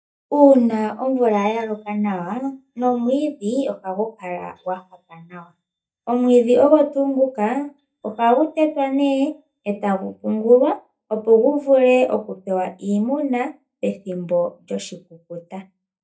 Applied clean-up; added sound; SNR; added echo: neural mask model DeepFilterNet 3.